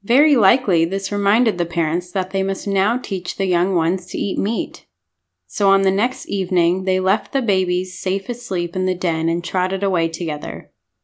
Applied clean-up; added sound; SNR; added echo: none; none; none; none.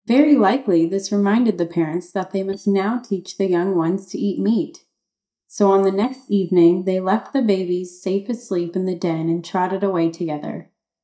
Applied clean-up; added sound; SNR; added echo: neural mask model DeepFilterNet 3.